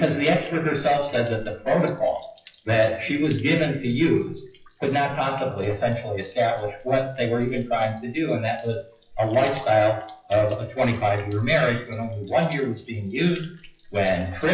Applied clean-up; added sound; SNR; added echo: classical method WPE with log-MMSE.